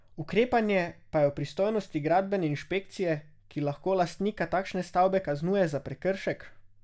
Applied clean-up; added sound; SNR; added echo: none; none; none; none.